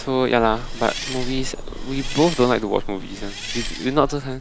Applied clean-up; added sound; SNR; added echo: none; Bird vocalization, bird call, bird song + Engine; 7 dB; none.